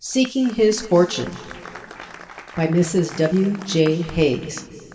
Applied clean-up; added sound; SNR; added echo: none; Applause; 19 dB; reverberation time 2.8 s.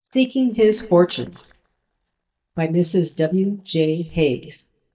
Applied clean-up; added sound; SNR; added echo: neural mask model DeepFilterNet 3.